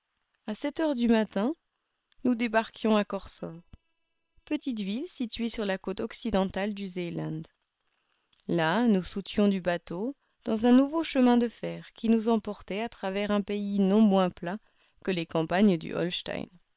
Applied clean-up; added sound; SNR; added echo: neural separator model SepFormer WHAM!.